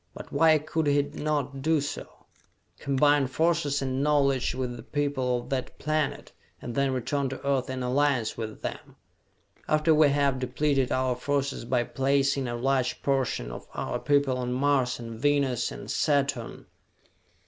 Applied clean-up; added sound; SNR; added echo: none; Chewing, mastication; 16 dB; none.